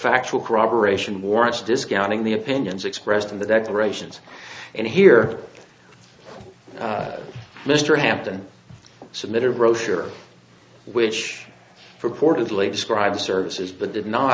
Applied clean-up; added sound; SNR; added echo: none; none; none; none.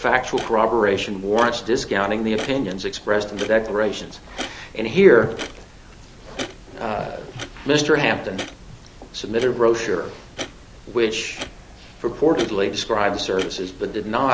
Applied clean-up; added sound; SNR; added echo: none; Clock; 15 dB; none.